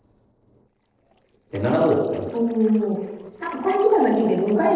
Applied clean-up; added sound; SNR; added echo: neural separator model SepFormer DNS4.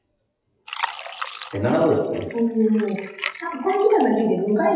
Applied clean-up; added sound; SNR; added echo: classical method WPE with log-MMSE.